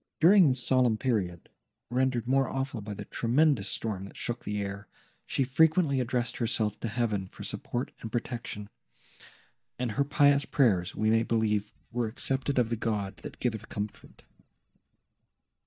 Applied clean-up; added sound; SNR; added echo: neural mask model DeepFilterNet 3.